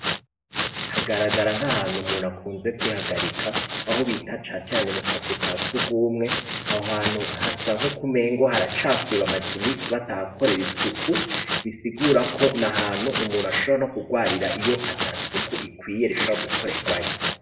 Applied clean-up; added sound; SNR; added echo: none; Domestic sounds, home sounds; -1 dB; reverberation time 0.8 s.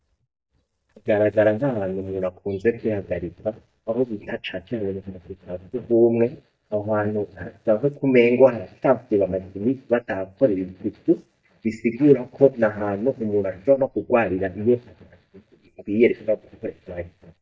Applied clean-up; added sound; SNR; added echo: neural mask model DeepFilterNet 3.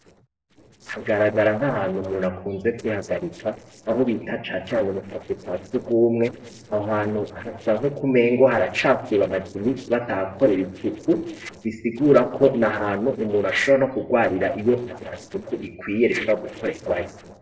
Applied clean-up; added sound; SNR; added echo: neural separator model SepFormer DNS4.